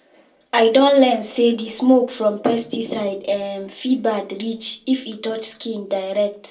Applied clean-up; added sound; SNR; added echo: none; none; none; reverberation time 0.2 s.